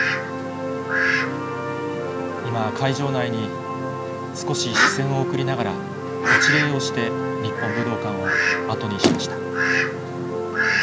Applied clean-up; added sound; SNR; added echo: none; Fowl + Motor vehicle (road); 1 dB; none.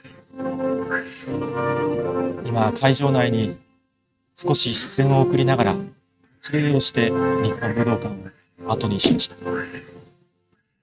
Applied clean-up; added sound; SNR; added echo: neural mask model RNNoise.